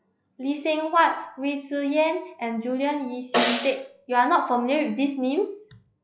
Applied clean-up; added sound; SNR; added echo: classical method log-MMSE.